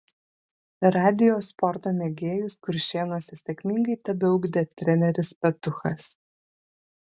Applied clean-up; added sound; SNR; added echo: none; none; none; none.